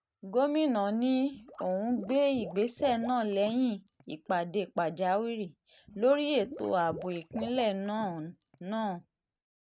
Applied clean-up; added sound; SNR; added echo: neural mask model RNNoise.